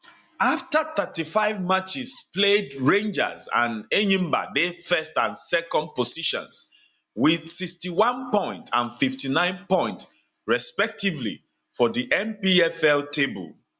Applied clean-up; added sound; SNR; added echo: none; none; none; none.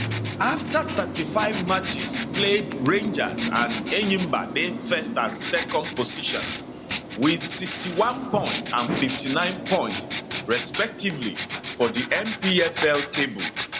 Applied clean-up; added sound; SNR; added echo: none; Writing; 5 dB; none.